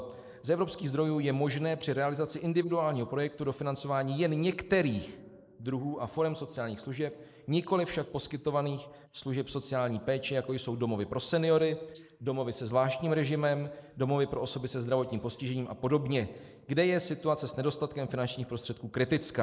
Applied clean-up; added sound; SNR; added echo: neural mask model Resemble Enhance denoiser.